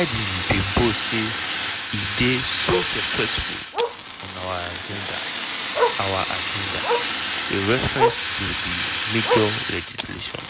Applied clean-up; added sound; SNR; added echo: none; Fire + Bark; -2 dB; none.